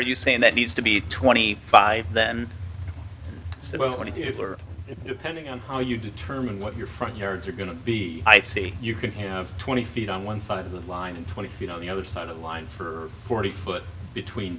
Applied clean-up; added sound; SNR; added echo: none; none; none; none.